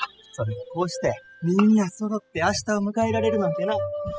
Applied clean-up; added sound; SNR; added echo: classical method spectral subtraction.